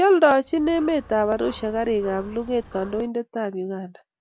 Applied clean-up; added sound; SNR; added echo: none; Dog; 20 dB; none.